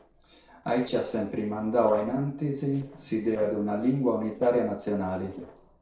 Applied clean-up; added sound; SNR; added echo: neural separator model SepFormer DNS4.